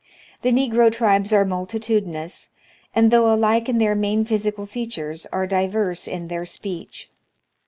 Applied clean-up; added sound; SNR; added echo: neural mask model Resemble Enhance denoiser.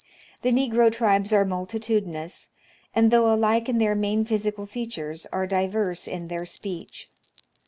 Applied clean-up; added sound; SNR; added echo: none; Chime; -1 dB; none.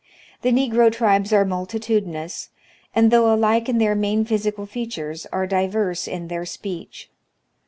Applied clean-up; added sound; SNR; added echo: none; none; none; none.